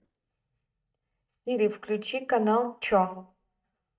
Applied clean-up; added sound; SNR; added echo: neural mask model DeepFilterNet 3.